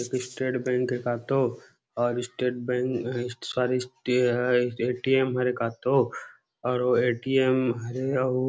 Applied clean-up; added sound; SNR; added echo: none; none; none; none.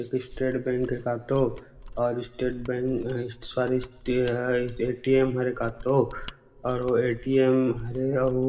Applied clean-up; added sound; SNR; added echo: none; Mechanisms; 16 dB; reverberation time 2.0 s.